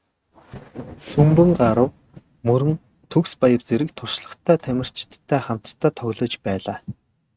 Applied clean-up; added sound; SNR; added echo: neural mask model RNNoise.